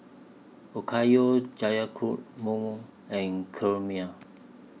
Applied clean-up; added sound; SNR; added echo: none; none; none; none.